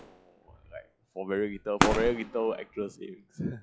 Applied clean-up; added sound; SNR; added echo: classical method log-MMSE.